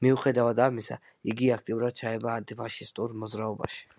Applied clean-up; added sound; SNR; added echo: none; none; none; none.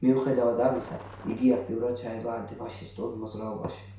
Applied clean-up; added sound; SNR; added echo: none; Truck; 18 dB; reverberation time 0.6 s.